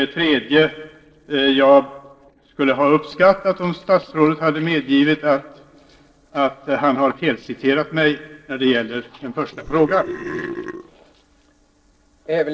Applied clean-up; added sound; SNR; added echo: neural separator model SepFormer DNS4.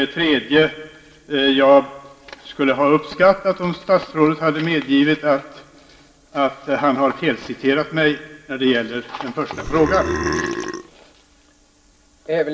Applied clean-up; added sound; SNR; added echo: none; Burping, eructation; 5 dB; reverberation time 0.3 s.